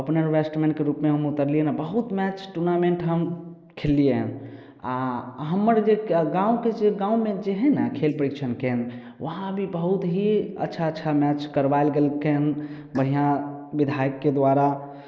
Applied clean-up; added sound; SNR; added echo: neural mask model Resemble Enhance denoiser.